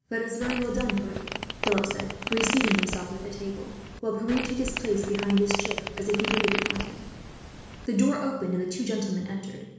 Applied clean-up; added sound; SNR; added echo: none; Fart; 4 dB; reverberation time 1.1 s.